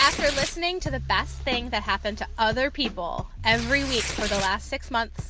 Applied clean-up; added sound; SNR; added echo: none; Tearing; 11 dB; none.